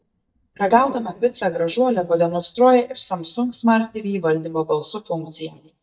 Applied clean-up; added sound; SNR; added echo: neural mask model DeepFilterNet 3.